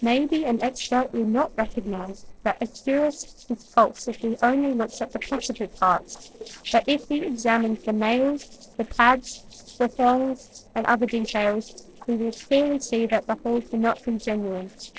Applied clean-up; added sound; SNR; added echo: neural separator model SepFormer DNS4.